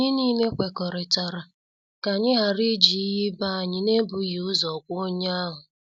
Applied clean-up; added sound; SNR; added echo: none; none; none; none.